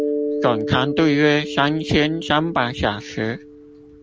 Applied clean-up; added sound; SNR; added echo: none; Mallet percussion; 7 dB; none.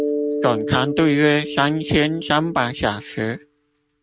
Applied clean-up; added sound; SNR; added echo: neural mask model RNNoise.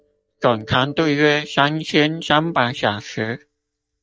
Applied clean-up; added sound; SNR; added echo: neural mask model DeepFilterNet 3.